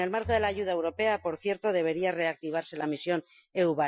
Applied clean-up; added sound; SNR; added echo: classical method Wiener filter.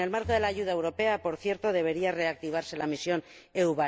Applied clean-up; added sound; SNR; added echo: none; Bowed string instrument; 19 dB; none.